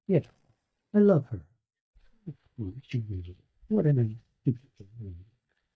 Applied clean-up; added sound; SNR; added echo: neural mask model DeepFilterNet 3.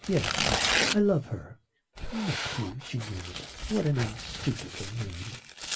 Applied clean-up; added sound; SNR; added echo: none; Tearing; 2 dB; reverberation time 0.2 s.